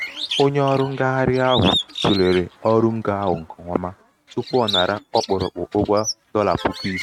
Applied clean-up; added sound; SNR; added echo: neural mask model RNNoise.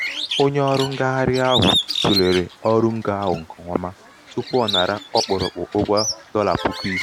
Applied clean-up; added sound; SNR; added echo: none; Bird; 7 dB; none.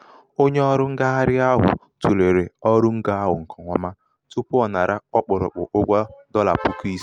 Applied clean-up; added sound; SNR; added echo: none; none; none; none.